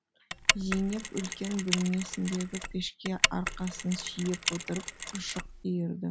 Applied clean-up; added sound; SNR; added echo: none; Mechanisms; 1 dB; none.